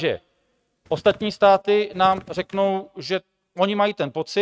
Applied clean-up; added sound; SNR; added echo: neural mask model RNNoise.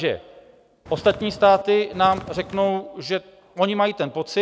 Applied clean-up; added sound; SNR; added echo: none; Walk, footsteps; 16 dB; none.